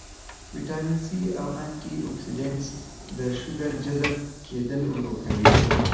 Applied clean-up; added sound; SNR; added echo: none; Sliding door / Train; -2 dB; reverberation time 1.1 s.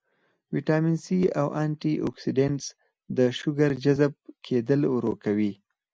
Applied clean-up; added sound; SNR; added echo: none; none; none; none.